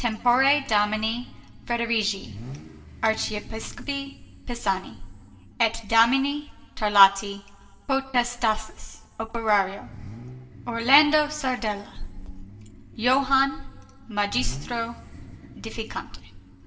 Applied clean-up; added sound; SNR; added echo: none; Idling / Accelerating, revving, vroom / Car; 18 dB; reverberation time 1.7 s.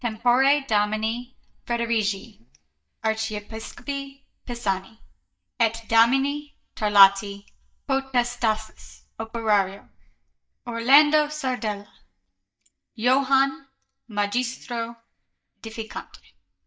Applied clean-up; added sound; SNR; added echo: neural mask model DeepFilterNet 3.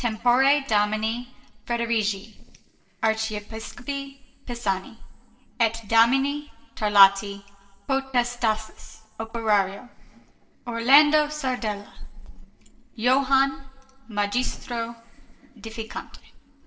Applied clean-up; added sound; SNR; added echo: neural separator model SepFormer DNS4.